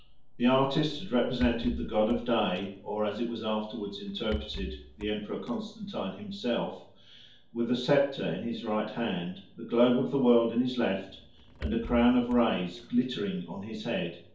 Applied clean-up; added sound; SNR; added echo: none; Rattle / Breathing; 14 dB; reverberation time 0.6 s.